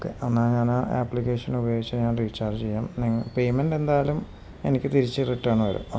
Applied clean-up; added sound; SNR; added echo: none; none; none; none.